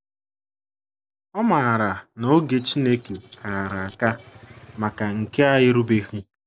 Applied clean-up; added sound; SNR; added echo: neural separator model SepFormer DNS4.